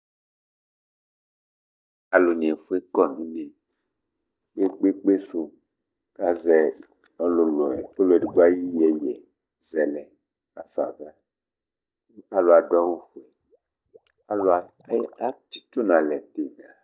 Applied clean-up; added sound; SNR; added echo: neural mask model DeepFilterNet 3.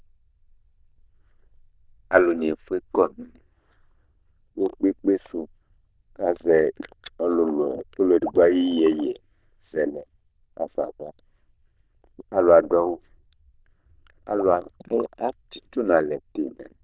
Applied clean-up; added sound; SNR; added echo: neural diffusion model UNIVERSE++.